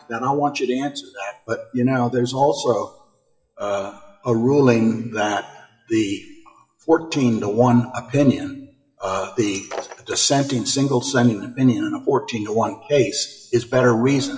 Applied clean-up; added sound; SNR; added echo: classical method WPE with log-MMSE.